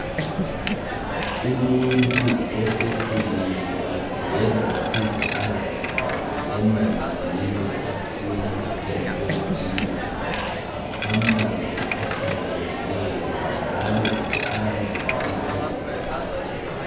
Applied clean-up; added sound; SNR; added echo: none; Coin (dropping); -1 dB; reverberation time 1.1 s.